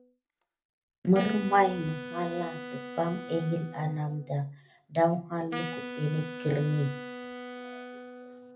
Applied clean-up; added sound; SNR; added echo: none; Wind instrument, woodwind instrument; 10 dB; reverberation time 0.3 s.